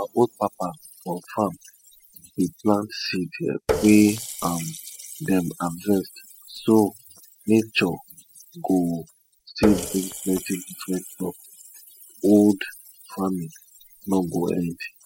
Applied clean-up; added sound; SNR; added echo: classical method spectral subtraction.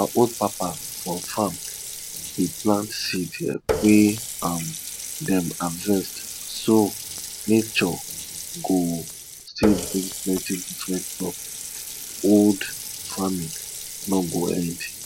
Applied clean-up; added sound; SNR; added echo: none; Water tap, faucet; 8 dB; none.